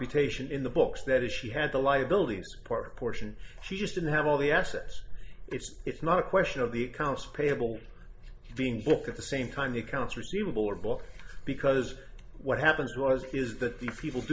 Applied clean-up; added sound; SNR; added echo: none; none; none; reverberation time 0.2 s.